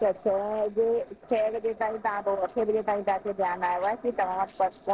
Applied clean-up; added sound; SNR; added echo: neural separator model SepFormer DNS4.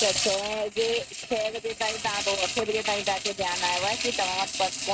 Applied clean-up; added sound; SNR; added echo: neural mask model RNNoise.